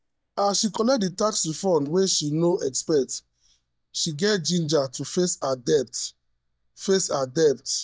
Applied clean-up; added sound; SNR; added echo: neural mask model DeepFilterNet 3.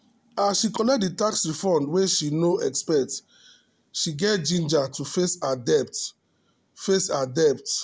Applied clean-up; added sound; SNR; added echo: none; none; none; none.